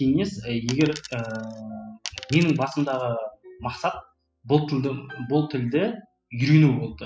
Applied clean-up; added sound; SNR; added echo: classical method spectral subtraction.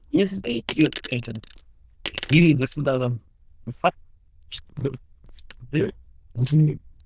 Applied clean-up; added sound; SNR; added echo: neural diffusion model UNIVERSE++.